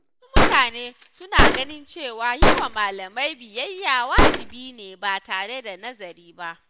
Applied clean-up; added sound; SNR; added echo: none; Gunshot, gunfire; -4 dB; none.